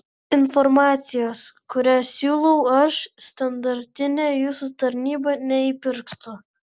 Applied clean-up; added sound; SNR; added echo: none; none; none; none.